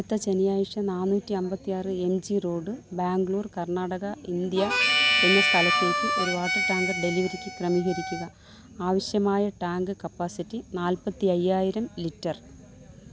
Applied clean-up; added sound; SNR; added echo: none; Harmonica; -2 dB; none.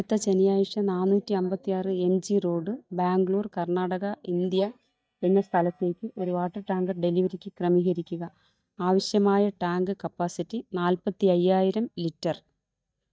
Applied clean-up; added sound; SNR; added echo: neural mask model DeepFilterNet 3.